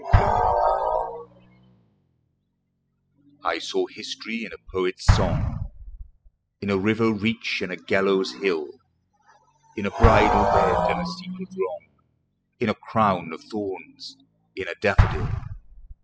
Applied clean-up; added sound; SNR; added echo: classical method spectral subtraction.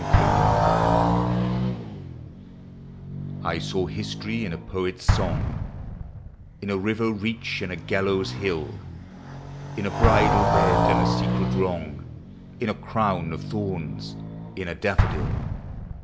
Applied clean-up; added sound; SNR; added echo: none; Explosion + Motorcycle; -4 dB; none.